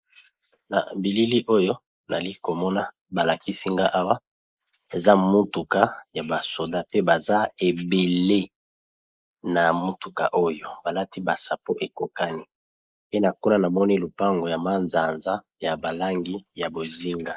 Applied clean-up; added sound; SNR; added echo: neural mask model Resemble Enhance denoiser.